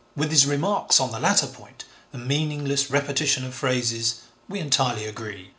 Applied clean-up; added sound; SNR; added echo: none; none; none; none.